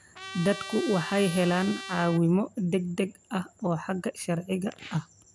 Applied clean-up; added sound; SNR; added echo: none; Trumpet; 12 dB; none.